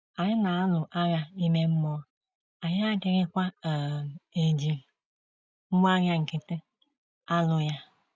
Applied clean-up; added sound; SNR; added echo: none; none; none; none.